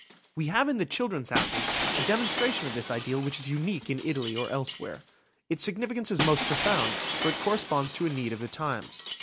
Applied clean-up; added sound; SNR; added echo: none; Shatter; 1 dB; none.